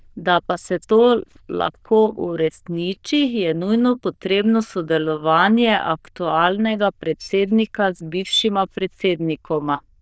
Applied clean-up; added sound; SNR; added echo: neural diffusion model UNIVERSE++.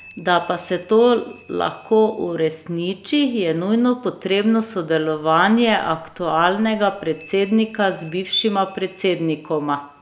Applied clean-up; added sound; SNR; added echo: none; Bell; 20 dB; none.